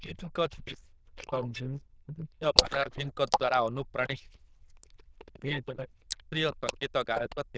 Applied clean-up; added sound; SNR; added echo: neural diffusion model UNIVERSE++.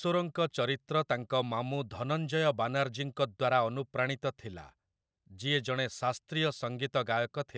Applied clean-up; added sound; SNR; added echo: none; none; none; none.